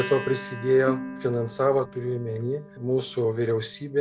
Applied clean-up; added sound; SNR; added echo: none; Bowed string instrument + Acoustic guitar; 13 dB; none.